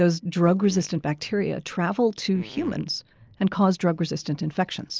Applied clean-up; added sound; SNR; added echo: neural mask model Resemble Enhance denoiser.